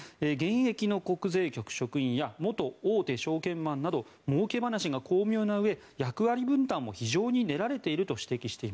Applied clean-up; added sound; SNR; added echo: none; none; none; none.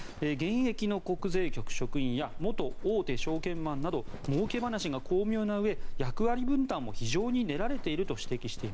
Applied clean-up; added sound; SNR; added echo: none; Livestock, farm animals, working animals; 2 dB; none.